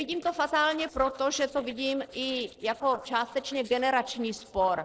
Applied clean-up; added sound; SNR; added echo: neural separator model SepFormer DNS4.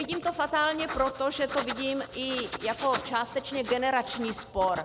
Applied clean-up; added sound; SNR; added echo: none; Writing; 9 dB; none.